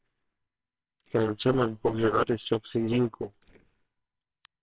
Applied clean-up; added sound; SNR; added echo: neural separator model SepFormer WHAMR!.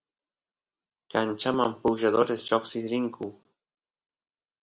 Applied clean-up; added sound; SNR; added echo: none; none; none; none.